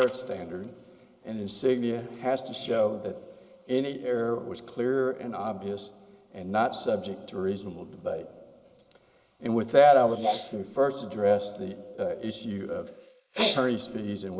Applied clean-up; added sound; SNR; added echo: neural mask model Resemble Enhance denoiser.